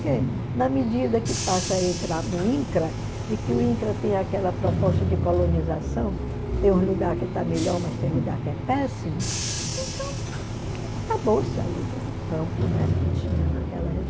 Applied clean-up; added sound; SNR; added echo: none; Bus / Engine; 0 dB; none.